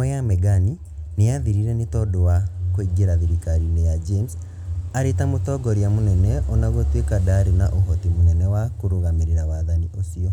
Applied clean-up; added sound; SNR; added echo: none; none; none; none.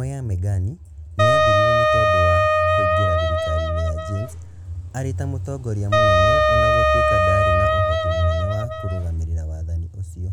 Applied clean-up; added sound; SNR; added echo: none; Wind instrument, woodwind instrument; -5 dB; none.